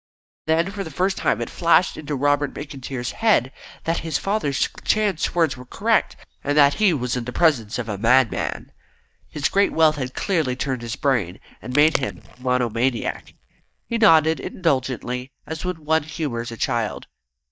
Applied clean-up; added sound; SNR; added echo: neural mask model DeepFilterNet 3.